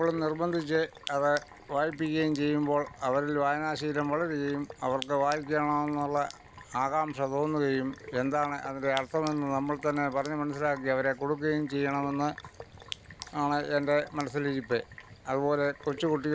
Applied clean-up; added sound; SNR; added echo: none; Sink (filling or washing); 19 dB; none.